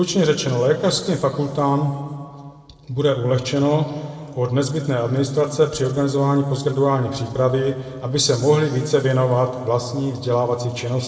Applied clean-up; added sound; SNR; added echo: none; none; none; reverberation time 2.2 s.